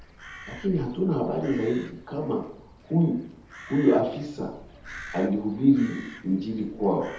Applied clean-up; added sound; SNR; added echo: none; Crow; 18 dB; reverberation time 0.7 s.